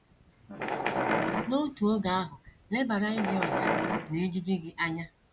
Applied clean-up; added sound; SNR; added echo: none; Wild animals; 0 dB; none.